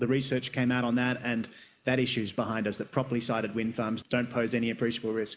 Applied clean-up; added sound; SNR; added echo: none; none; none; none.